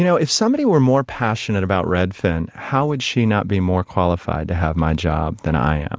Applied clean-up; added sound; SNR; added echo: none; none; none; none.